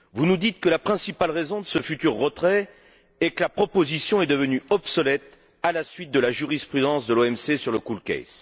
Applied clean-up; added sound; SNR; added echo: none; none; none; none.